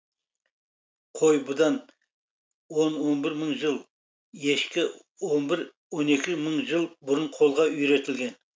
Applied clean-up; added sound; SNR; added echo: none; none; none; none.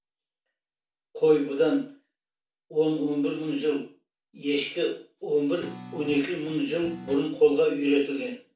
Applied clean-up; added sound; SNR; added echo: none; Guitar; 17 dB; reverberation time 0.4 s.